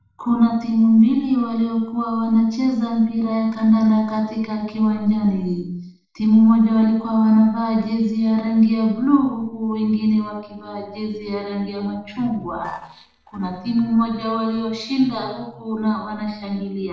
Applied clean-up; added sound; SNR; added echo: neural separator model SepFormer DNS4.